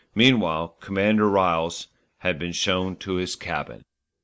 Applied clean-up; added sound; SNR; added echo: neural mask model Resemble Enhance denoiser.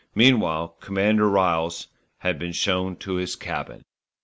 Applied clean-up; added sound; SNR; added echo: none; none; none; none.